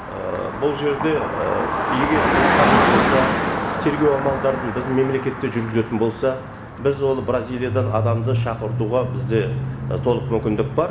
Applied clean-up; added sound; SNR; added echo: none; Car passing by; 0 dB; reverberation time 0.7 s.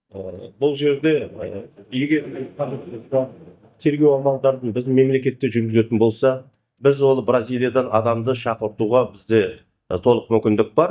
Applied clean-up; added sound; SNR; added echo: neural mask model DeepFilterNet 3.